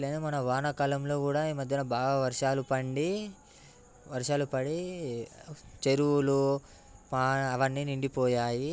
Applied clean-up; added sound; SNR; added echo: none; none; none; none.